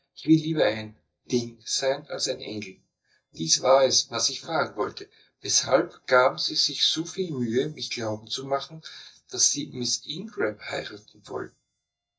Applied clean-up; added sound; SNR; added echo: neural mask model DeepFilterNet 3.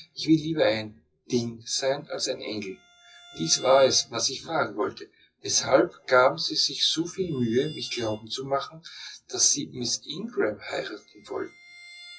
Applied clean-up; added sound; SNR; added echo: classical method WPE with log-MMSE.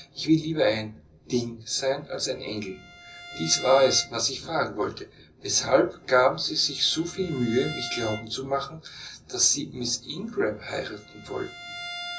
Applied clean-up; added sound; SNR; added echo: none; Bowed string instrument; 16 dB; reverberation time 0.4 s.